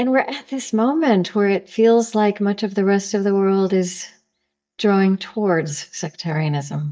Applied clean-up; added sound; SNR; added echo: neural mask model DeepFilterNet 3.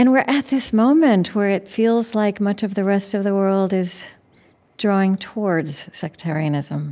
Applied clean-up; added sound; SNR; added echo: none; none; none; none.